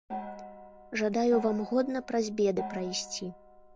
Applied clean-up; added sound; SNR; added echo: none; Gong; 12 dB; none.